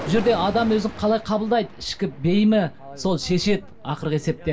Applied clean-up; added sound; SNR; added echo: none; Thunder; 16 dB; reverberation time 0.2 s.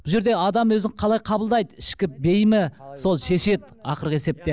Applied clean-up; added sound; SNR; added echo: none; none; none; none.